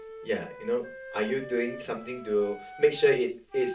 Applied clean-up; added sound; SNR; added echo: none; Wind instrument, woodwind instrument; 16 dB; reverberation time 0.3 s.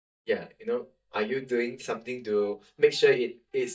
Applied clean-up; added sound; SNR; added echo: neural mask model DeepFilterNet 3.